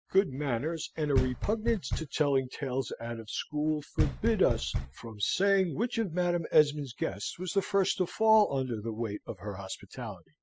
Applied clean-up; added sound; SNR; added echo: classical method spectral subtraction.